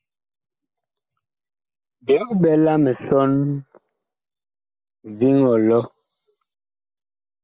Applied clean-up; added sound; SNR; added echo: none; none; none; none.